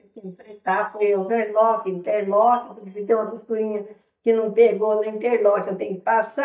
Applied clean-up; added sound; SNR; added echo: neural mask model DeepFilterNet 3.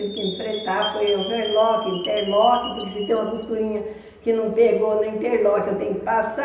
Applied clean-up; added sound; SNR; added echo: none; Chime; 15 dB; reverberation time 0.9 s.